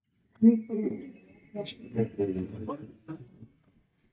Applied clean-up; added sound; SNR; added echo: neural mask model DeepFilterNet 3.